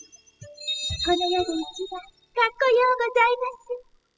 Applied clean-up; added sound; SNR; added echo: classical method spectral subtraction.